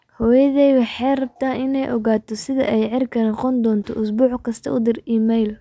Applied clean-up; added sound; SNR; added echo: none; none; none; none.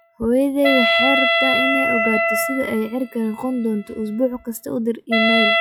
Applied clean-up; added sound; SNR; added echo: classical method log-MMSE.